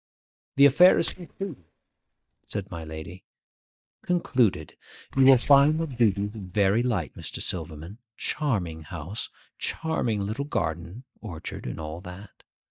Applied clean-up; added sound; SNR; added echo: neural mask model DeepFilterNet 3.